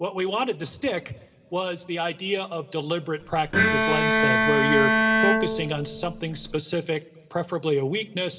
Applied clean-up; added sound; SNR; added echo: none; Bowed string instrument; -5 dB; reverberation time 2.6 s.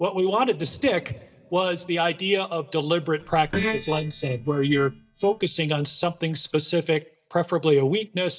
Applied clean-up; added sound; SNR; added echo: neural mask model DeepFilterNet 3.